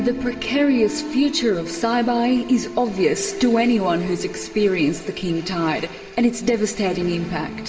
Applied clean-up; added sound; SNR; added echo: none; none; none; reverberation time 2.4 s.